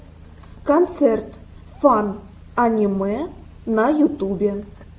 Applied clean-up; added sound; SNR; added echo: none; none; none; none.